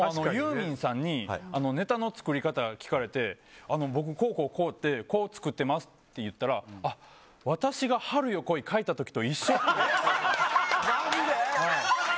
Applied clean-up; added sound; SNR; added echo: none; none; none; none.